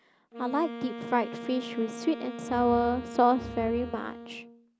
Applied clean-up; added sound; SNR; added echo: none; Bowed string instrument + Wind instrument, woodwind instrument; 11 dB; none.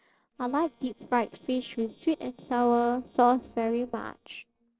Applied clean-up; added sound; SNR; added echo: neural separator model SepFormer DNS4.